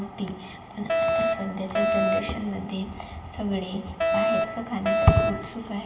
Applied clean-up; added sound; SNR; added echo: none; Alarm; -3 dB; reverberation time 1.0 s.